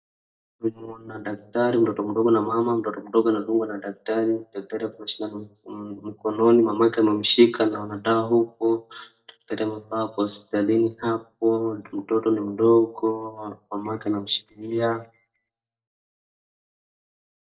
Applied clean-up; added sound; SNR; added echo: neural mask model DeepFilterNet 3.